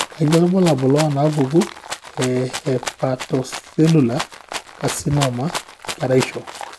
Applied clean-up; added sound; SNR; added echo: none; Rattle (instrument); 11 dB; none.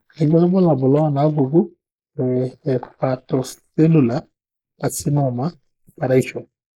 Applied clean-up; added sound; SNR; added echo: neural mask model Resemble Enhance denoiser.